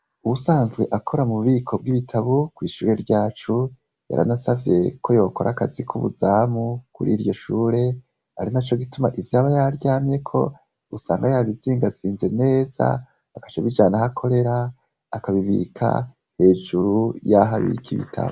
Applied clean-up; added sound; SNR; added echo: none; none; none; none.